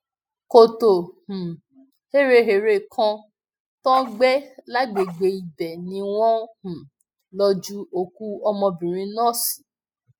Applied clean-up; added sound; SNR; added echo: classical method spectral subtraction.